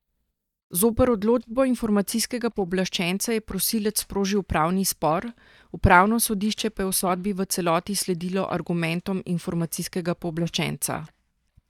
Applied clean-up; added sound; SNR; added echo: neural mask model DeepFilterNet 3.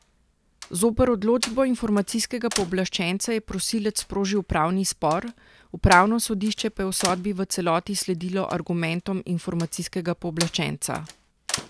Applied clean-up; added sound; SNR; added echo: none; Slam; 14 dB; none.